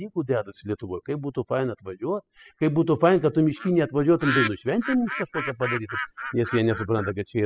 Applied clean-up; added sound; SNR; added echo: classical method spectral subtraction.